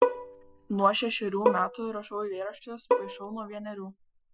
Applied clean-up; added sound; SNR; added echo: classical method Wiener filter.